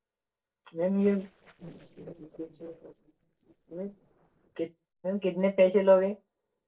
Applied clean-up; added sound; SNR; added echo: neural separator model SepFormer DNS4.